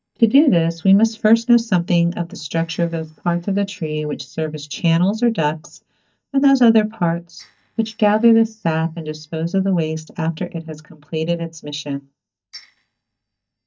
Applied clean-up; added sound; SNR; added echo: neural mask model DeepFilterNet 3.